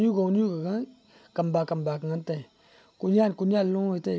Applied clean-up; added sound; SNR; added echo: none; none; none; none.